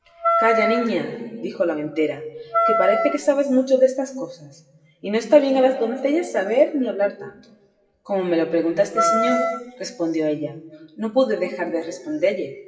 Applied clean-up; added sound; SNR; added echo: classical method WPE with log-MMSE.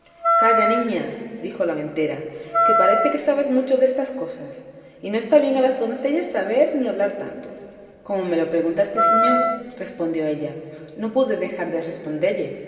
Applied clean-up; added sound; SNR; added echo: none; Wind instrument, woodwind instrument; -3 dB; reverberation time 2.5 s.